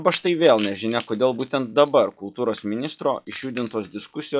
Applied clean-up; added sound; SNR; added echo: classical method log-MMSE.